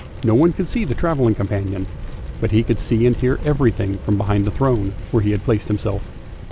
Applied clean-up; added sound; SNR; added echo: none; Bicycle; 9 dB; none.